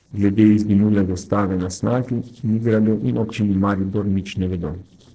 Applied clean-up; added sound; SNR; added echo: neural separator model SepFormer DNS4.